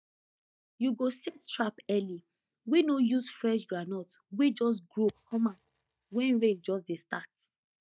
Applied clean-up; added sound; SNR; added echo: neural mask model DeepFilterNet 3.